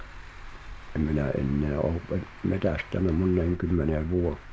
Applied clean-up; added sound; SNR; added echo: none; Traffic noise, roadway noise; 17 dB; none.